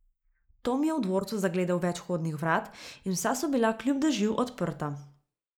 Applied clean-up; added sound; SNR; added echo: neural mask model Resemble Enhance denoiser.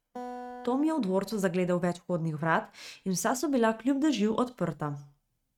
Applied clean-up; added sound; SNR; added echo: neural mask model RNNoise.